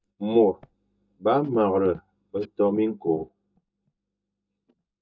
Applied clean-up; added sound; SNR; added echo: neural mask model DeepFilterNet 3.